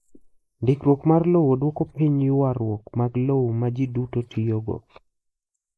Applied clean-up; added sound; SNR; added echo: neural mask model Resemble Enhance denoiser.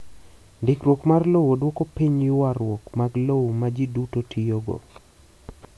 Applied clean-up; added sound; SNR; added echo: none; none; none; none.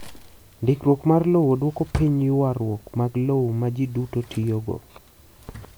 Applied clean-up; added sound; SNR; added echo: none; Drawer open or close; 17 dB; none.